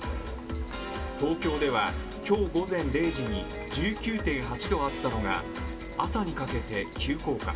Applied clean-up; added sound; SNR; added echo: none; Alarm; -4 dB; reverberation time 0.1 s.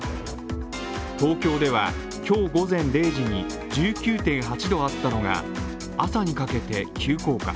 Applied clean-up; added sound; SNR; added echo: none; none; none; none.